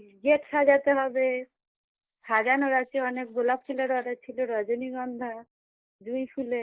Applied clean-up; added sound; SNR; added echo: neural mask model Resemble Enhance denoiser.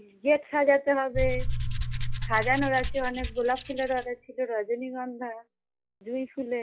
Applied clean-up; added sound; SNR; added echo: classical method log-MMSE.